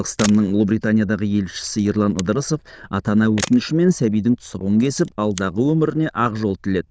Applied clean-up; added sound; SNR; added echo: neural diffusion model UNIVERSE++.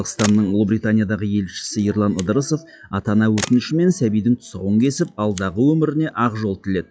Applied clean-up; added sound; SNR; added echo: classical method log-MMSE.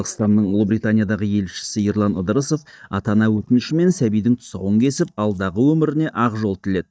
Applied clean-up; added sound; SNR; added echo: neural mask model DeepFilterNet 3.